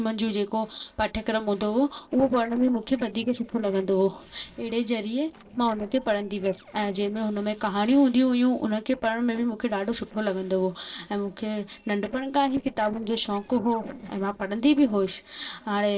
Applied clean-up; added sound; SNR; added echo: neural separator model SepFormer DNS4.